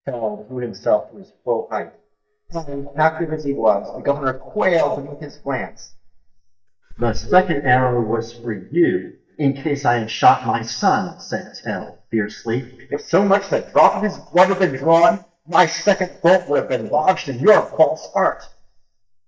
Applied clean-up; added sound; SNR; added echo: neural mask model DeepFilterNet 3.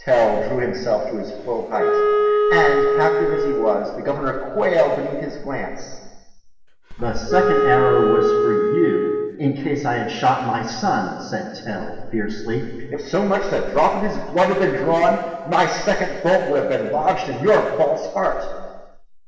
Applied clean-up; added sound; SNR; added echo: none; Wind instrument, woodwind instrument; -2 dB; reverberation time 1.4 s.